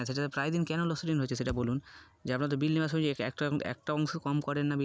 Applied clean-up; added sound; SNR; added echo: none; Thump, thud; 13 dB; none.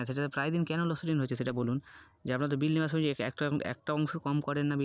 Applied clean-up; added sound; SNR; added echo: neural separator model SepFormer DNS4.